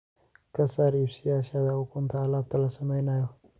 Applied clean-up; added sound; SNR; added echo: none; none; none; none.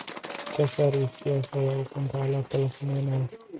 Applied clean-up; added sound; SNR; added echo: neural mask model RNNoise.